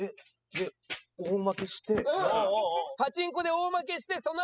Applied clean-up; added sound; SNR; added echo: classical method spectral subtraction.